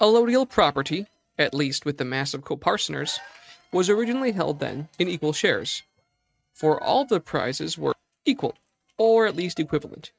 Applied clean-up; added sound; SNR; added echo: neural mask model RNNoise.